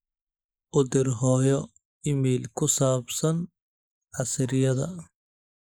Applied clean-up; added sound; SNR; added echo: neural mask model Resemble Enhance denoiser.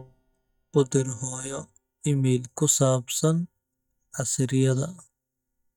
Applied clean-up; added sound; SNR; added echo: neural mask model DeepFilterNet 3.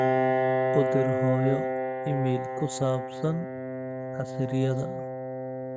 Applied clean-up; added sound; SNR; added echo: neural mask model RNNoise.